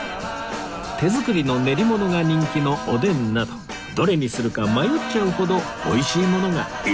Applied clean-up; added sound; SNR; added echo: none; Telephone; 18 dB; none.